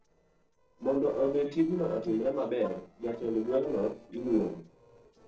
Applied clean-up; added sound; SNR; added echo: neural separator model SepFormer DNS4.